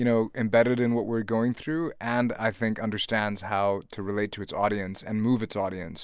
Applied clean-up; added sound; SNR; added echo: none; none; none; none.